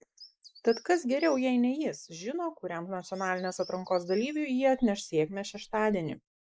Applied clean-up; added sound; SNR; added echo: neural mask model Resemble Enhance denoiser.